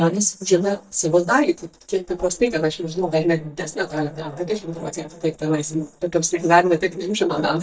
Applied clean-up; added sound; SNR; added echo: neural mask model DeepFilterNet 3.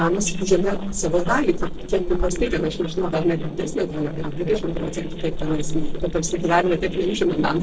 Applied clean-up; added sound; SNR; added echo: neural separator model SepFormer DNS4.